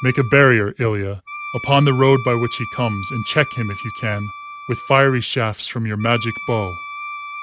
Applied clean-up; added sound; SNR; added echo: none; Wind instrument, woodwind instrument; 13 dB; none.